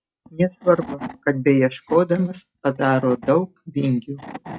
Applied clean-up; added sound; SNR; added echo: classical method log-MMSE.